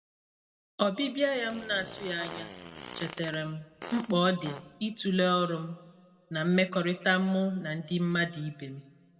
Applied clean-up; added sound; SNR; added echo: none; Fart; 14 dB; reverberation time 1.0 s.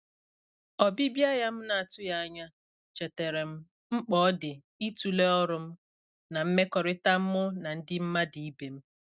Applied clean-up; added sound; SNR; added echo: none; none; none; none.